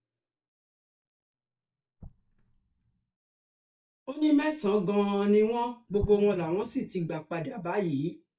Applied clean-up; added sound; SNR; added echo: neural mask model DeepFilterNet 3.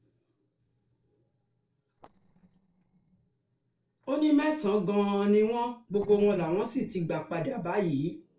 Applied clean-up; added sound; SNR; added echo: neural separator model SepFormer DNS4.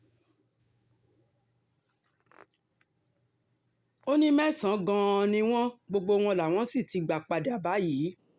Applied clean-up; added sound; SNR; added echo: none; none; none; none.